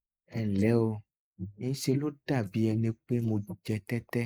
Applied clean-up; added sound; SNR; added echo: neural mask model Resemble Enhance denoiser.